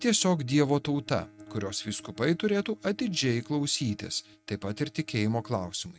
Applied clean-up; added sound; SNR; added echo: neural mask model RNNoise.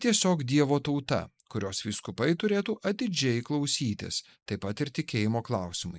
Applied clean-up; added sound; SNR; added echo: neural mask model Resemble Enhance denoiser.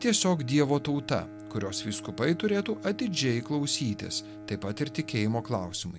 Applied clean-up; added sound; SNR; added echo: none; Bowed string instrument; 14 dB; none.